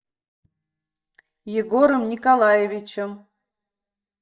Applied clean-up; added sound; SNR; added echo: neural mask model DeepFilterNet 3.